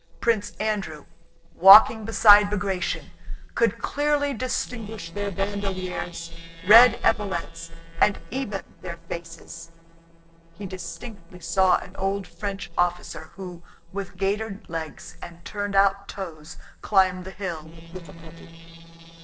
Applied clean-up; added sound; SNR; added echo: neural separator model SepFormer DNS4.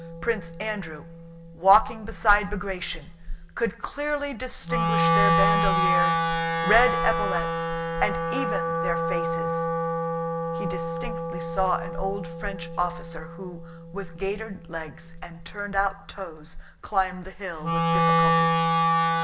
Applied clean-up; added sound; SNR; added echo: none; Wind instrument, woodwind instrument; -1 dB; reverberation time 0.9 s.